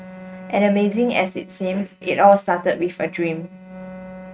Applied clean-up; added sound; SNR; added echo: neural mask model RNNoise.